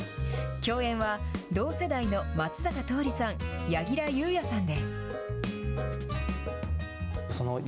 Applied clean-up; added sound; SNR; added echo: none; none; none; none.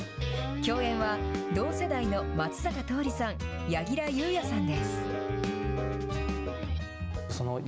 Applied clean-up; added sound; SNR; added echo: none; Guitar; 5 dB; none.